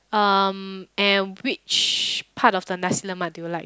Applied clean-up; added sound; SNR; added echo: none; none; none; none.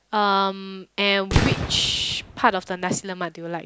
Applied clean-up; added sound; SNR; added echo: none; Fireworks; 2 dB; none.